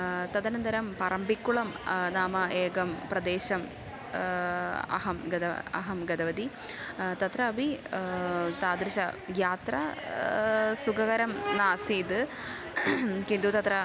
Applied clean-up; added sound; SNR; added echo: none; none; none; none.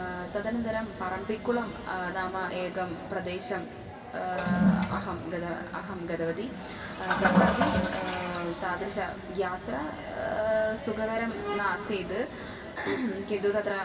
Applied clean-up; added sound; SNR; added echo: none; Toilet flush; 2 dB; reverberation time 2.1 s.